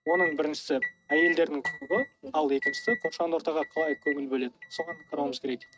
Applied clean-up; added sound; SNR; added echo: neural mask model RNNoise.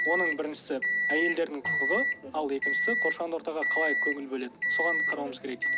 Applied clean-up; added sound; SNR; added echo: none; Microwave oven; -3 dB; none.